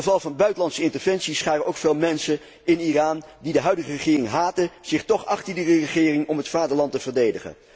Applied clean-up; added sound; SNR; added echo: none; none; none; none.